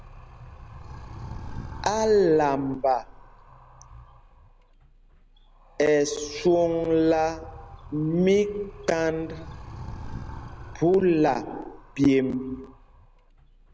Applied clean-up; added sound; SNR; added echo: none; Animal; 16 dB; none.